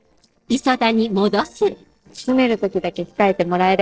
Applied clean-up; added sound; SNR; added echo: neural separator model SepFormer DNS4.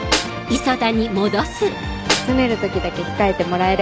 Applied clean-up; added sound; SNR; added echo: none; Snare drum; 8 dB; none.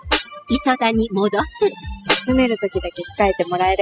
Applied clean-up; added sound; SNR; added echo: classical method spectral subtraction.